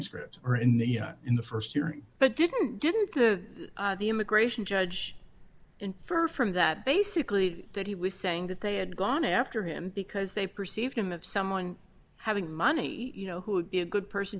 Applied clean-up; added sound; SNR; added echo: none; none; none; none.